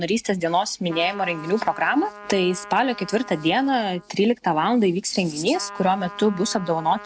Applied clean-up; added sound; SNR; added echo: none; Trumpet; 18 dB; none.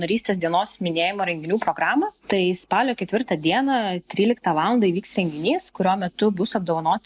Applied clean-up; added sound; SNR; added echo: none; none; none; none.